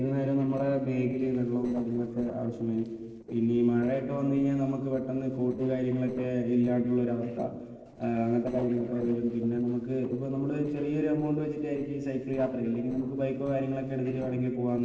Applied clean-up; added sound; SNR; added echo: neural separator model SepFormer DNS4.